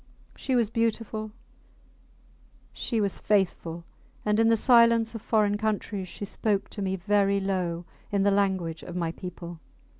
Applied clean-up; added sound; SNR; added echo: none; none; none; none.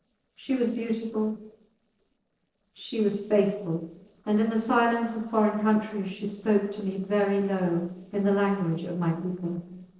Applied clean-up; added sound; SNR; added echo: neural separator model SepFormer DNS4.